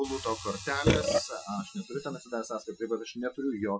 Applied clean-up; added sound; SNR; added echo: classical method Wiener filter.